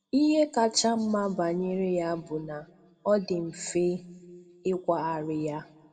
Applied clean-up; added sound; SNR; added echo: none; none; none; reverberation time 1.1 s.